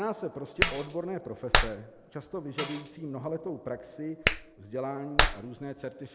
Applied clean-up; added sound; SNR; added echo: none; Clapping + Tambourine; -5 dB; none.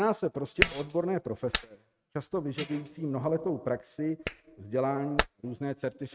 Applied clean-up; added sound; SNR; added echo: neural mask model RNNoise.